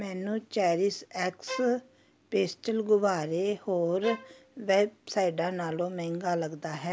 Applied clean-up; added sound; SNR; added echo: none; Bowed string instrument; 12 dB; none.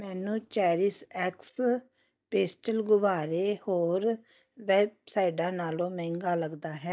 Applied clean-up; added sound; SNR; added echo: neural mask model DeepFilterNet 3.